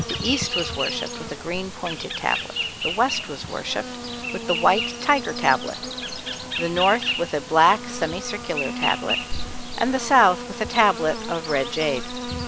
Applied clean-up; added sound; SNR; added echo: none; Insect; 6 dB; none.